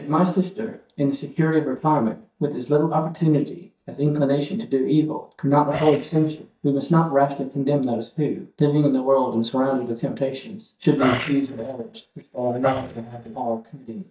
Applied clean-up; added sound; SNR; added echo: neural mask model DeepFilterNet 3.